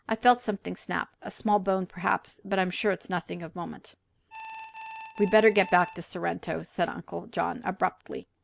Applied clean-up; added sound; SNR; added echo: none; Alarm; 12 dB; none.